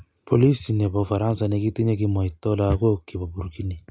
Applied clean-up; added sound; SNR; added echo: none; none; none; none.